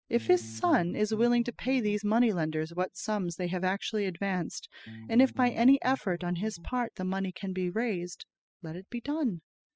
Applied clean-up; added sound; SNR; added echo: classical method spectral subtraction.